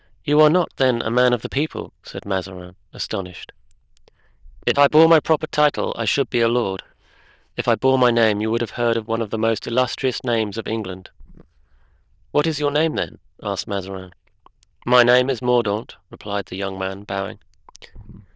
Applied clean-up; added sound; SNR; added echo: neural diffusion model UNIVERSE++.